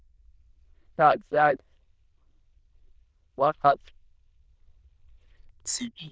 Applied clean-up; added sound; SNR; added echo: neural diffusion model UNIVERSE++.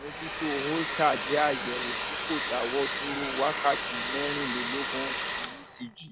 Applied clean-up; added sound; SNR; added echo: none; Domestic sounds, home sounds; 1 dB; none.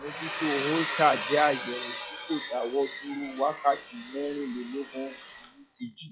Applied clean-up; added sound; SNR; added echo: classical method log-MMSE.